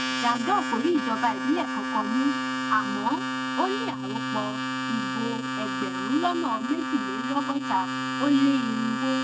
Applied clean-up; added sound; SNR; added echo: neural mask model RNNoise.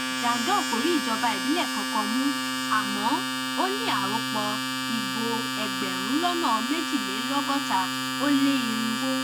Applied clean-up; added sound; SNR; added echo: none; Domestic sounds, home sounds; 0 dB; none.